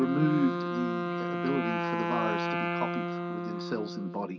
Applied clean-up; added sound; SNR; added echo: none; Wind instrument, woodwind instrument; 0 dB; reverberation time 2.7 s.